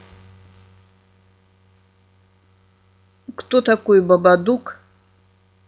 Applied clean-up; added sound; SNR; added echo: none; none; none; none.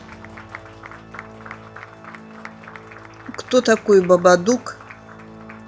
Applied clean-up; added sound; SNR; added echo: none; Organ + Applause; 17 dB; none.